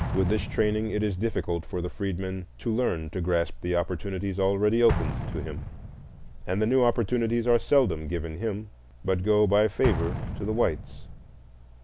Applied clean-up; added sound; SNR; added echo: none; Explosion; 10 dB; none.